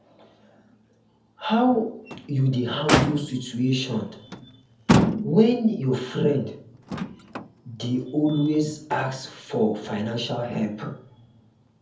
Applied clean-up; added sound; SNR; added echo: none; Motor vehicle (road); 5 dB; reverberation time 0.6 s.